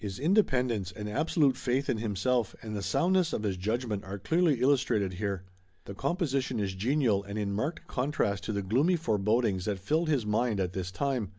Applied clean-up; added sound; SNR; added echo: none; none; none; none.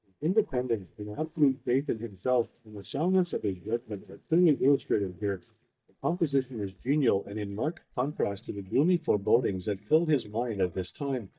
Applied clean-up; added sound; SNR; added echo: neural mask model DeepFilterNet 3.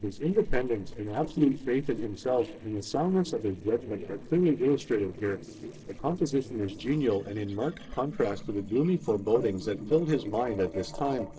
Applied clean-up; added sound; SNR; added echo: neural separator model SepFormer DNS4.